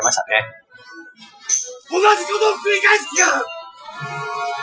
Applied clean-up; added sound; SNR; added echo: classical method Wiener filter.